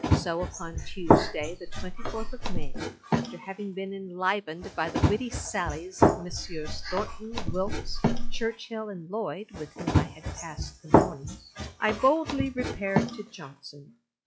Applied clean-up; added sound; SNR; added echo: classical method log-MMSE.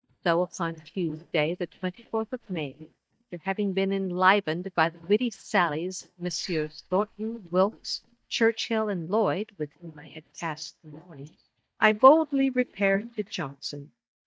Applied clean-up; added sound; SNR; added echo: neural mask model DeepFilterNet 3.